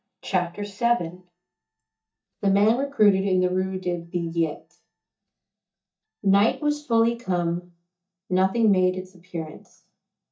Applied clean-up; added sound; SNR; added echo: neural mask model DeepFilterNet 3.